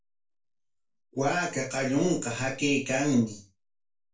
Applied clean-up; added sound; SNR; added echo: none; none; none; reverberation time 0.2 s.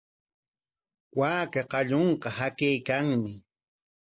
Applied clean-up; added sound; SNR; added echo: none; none; none; none.